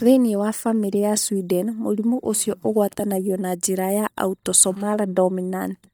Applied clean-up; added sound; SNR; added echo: neural mask model DeepFilterNet 3.